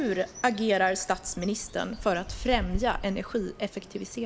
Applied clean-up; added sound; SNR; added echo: none; Bird; 10 dB; none.